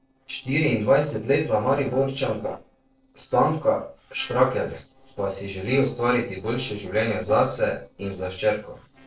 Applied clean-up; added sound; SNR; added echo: neural separator model SepFormer DNS4.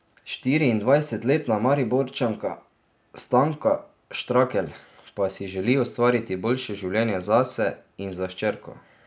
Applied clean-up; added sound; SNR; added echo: none; none; none; none.